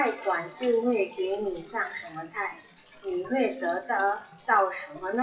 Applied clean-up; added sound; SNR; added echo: classical method WPE with log-MMSE.